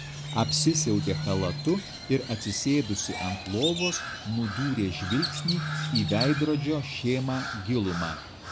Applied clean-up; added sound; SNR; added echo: none; Crow; 5 dB; none.